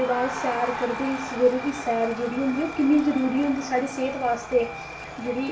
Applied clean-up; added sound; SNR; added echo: none; Crowd; 10 dB; reverberation time 0.3 s.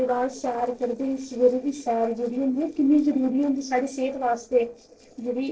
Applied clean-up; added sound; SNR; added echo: neural separator model SepFormer DNS4.